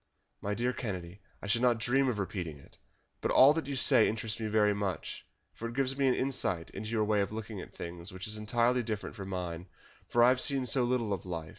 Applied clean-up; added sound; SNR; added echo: none; none; none; none.